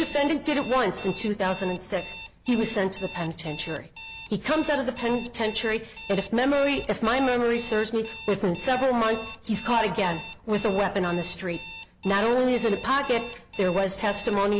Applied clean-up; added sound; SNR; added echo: none; Alarm; 16 dB; none.